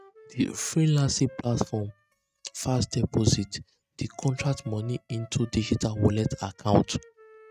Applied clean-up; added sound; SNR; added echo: neural mask model RNNoise.